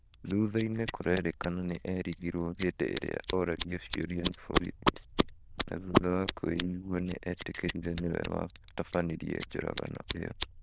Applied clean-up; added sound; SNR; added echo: neural diffusion model UNIVERSE++.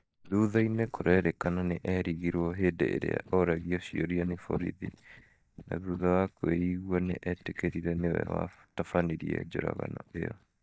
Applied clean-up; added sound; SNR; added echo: neural mask model DeepFilterNet 3.